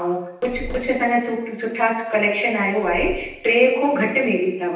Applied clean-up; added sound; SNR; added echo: none; Purr; 15 dB; reverberation time 0.9 s.